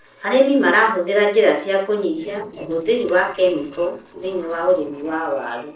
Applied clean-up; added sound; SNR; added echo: neural separator model SepFormer DNS4.